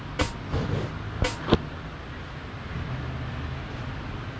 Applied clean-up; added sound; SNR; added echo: none; Snare drum; 8 dB; none.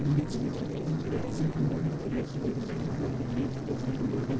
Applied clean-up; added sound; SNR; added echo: neural separator model SepFormer DNS4.